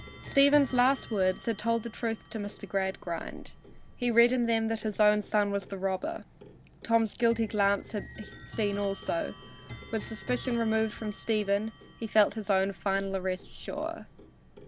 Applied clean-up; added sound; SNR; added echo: none; Clock; 17 dB; none.